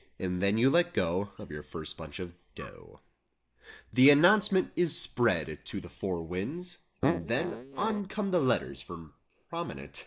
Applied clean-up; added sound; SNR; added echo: neural mask model Resemble Enhance denoiser.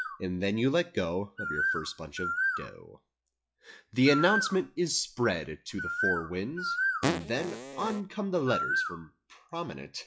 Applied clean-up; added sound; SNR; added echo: classical method log-MMSE.